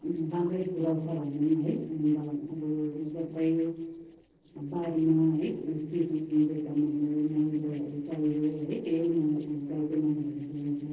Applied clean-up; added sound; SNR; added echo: neural separator model SepFormer DNS4.